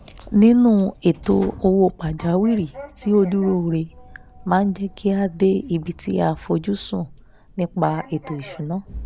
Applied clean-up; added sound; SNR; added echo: none; Sliding door; 20 dB; none.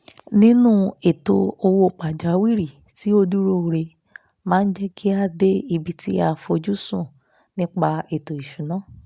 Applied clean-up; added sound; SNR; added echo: none; none; none; none.